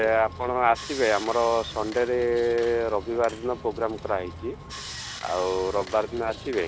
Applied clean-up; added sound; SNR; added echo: none; Sawing; 14 dB; none.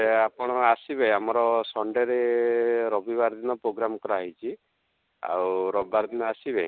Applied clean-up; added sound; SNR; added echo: none; none; none; none.